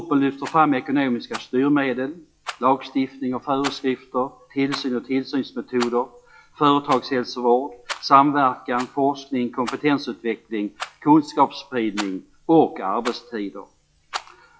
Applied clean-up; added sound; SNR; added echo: classical method log-MMSE.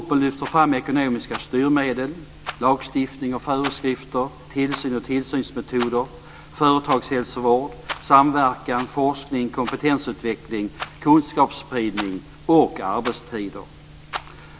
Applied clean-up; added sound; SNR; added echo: none; Rattle; 16 dB; none.